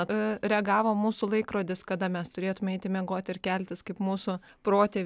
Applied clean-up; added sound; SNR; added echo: none; none; none; none.